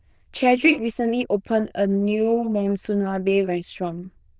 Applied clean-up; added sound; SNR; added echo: neural diffusion model UNIVERSE++.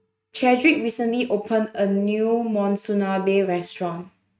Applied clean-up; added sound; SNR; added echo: neural mask model RNNoise.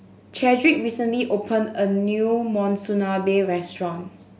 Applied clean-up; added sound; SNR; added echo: none; none; none; none.